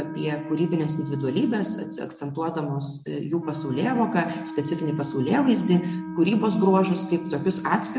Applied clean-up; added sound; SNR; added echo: none; Wind instrument, woodwind instrument; 12 dB; none.